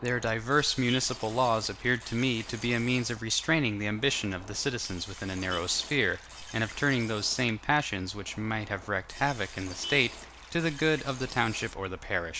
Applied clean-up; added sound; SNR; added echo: none; Vehicle horn, car horn, honking + Liquid; 16 dB; none.